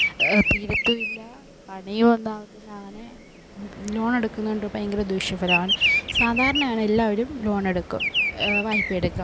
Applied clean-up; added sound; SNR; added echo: none; Bird vocalization, bird call, bird song; 2 dB; none.